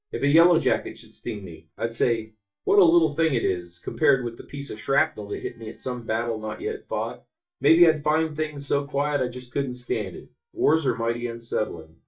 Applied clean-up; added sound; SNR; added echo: neural mask model DeepFilterNet 3.